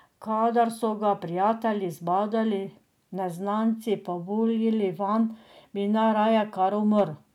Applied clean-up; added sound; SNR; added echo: none; none; none; none.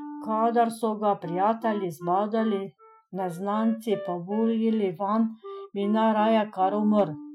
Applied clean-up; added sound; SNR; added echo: classical method Wiener filter.